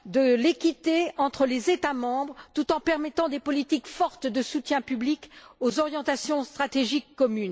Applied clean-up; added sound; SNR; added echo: none; none; none; none.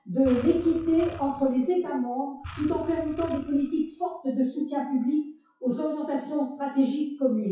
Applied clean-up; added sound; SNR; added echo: classical method WPE with log-MMSE.